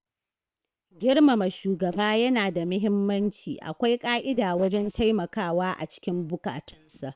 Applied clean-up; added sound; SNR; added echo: neural separator model SepFormer WHAM!.